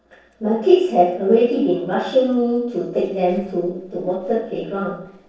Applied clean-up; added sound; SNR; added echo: neural separator model SepFormer DNS4.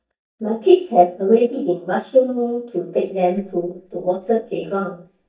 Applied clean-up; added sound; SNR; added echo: neural mask model DeepFilterNet 3.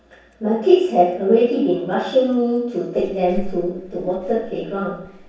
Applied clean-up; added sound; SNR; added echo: none; Clock; 17 dB; reverberation time 0.7 s.